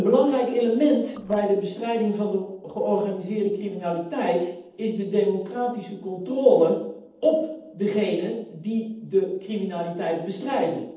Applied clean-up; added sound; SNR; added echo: neural separator model SepFormer DNS4.